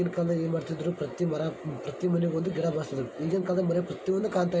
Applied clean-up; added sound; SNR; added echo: none; none; none; none.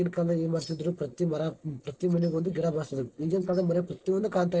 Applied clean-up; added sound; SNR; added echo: neural separator model SepFormer DNS4.